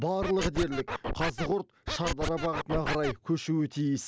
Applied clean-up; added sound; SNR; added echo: neural mask model Resemble Enhance denoiser.